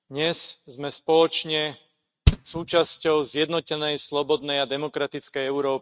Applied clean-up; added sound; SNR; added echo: neural mask model RNNoise.